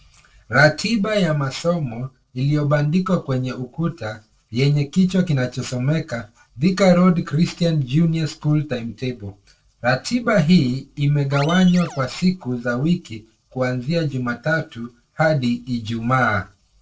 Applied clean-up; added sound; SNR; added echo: neural separator model SepFormer DNS4.